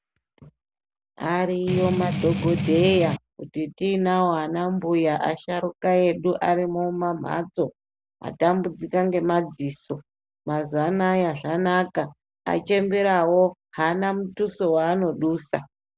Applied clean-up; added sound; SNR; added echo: none; Strum; 2 dB; none.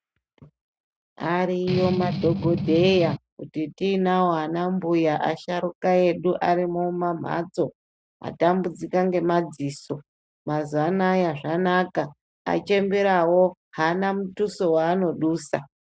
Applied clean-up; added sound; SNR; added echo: neural mask model RNNoise.